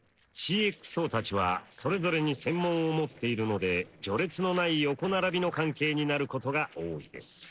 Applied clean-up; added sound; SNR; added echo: neural separator model SepFormer DNS4.